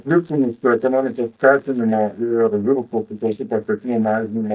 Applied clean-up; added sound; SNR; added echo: neural mask model DeepFilterNet 3.